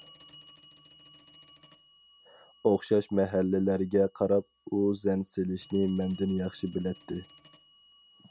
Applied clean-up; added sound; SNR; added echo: none; Telephone; 19 dB; none.